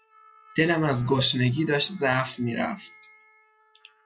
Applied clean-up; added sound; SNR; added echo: classical method log-MMSE.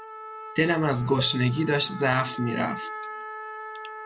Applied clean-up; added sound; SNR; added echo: none; Trumpet; 12 dB; none.